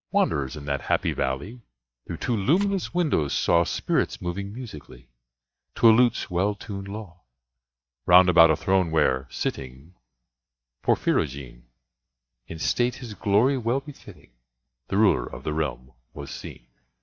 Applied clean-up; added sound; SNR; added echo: neural mask model DeepFilterNet 3.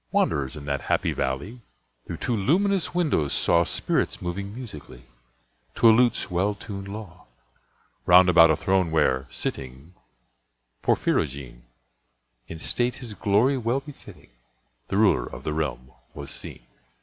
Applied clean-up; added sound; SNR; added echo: none; none; none; none.